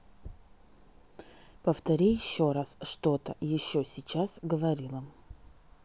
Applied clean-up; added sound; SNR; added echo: none; none; none; none.